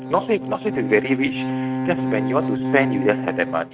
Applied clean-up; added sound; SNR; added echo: neural mask model RNNoise.